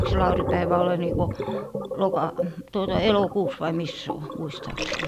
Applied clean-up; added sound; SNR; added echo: none; Gurgling; 2 dB; none.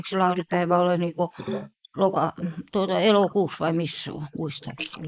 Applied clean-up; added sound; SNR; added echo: neural mask model Resemble Enhance denoiser.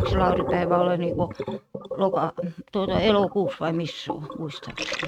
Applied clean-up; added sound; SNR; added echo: neural mask model RNNoise.